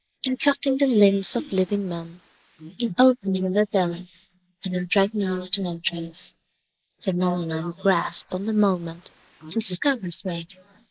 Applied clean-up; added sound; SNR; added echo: neural mask model Resemble Enhance denoiser.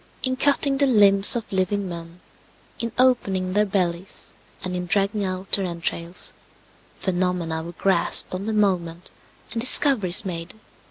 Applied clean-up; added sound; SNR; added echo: none; none; none; none.